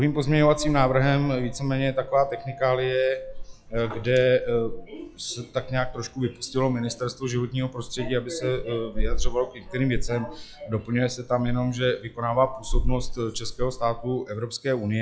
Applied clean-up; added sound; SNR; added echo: classical method log-MMSE.